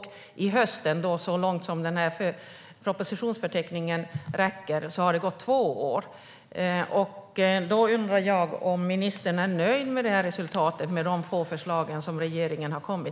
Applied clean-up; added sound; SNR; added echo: none; none; none; none.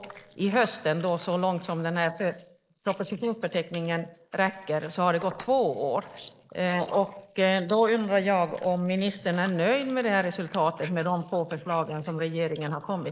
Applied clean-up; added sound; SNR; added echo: neural mask model Resemble Enhance denoiser.